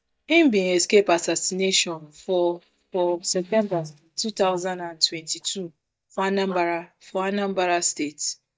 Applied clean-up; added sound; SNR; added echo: neural mask model DeepFilterNet 3.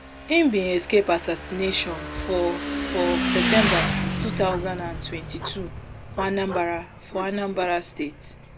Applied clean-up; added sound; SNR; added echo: none; Motorcycle / Engine; 3 dB; none.